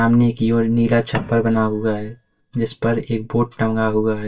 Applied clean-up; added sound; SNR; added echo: neural mask model DeepFilterNet 3.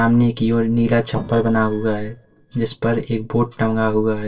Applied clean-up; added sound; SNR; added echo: neural separator model SepFormer DNS4.